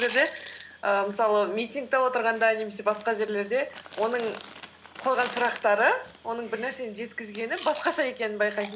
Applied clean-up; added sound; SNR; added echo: none; Chewing, mastication; 17 dB; none.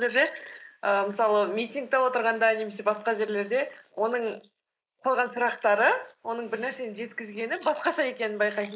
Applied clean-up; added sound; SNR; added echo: neural mask model Resemble Enhance denoiser.